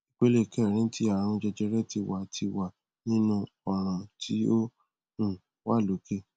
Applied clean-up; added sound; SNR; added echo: none; none; none; none.